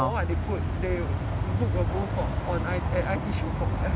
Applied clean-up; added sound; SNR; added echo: none; none; none; none.